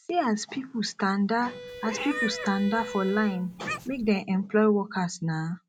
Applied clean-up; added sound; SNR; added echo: none; Bowed string instrument + Meow; 9 dB; none.